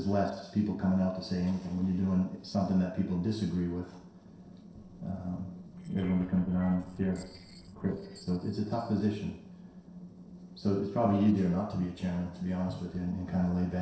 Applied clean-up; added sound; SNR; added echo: neural separator model SepFormer DNS4.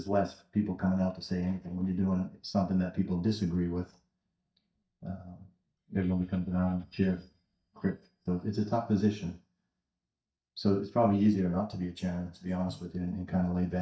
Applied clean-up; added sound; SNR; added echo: neural mask model DeepFilterNet 3.